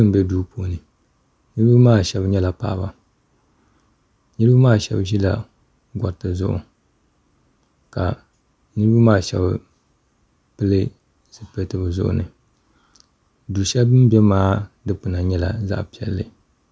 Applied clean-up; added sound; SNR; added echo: none; none; none; none.